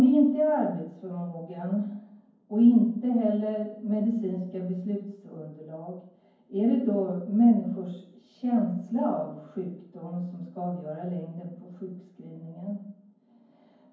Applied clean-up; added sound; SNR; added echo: none; none; none; reverberation time 0.9 s.